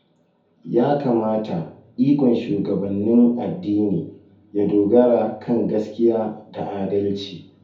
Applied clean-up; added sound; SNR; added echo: none; none; none; reverberation time 0.6 s.